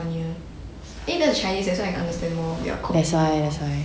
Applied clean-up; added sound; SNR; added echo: none; none; none; none.